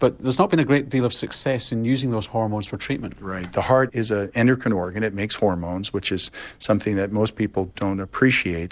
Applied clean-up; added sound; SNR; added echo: none; none; none; none.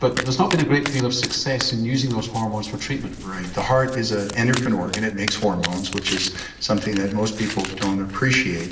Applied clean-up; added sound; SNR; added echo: none; Domestic sounds, home sounds; 11 dB; reverberation time 0.8 s.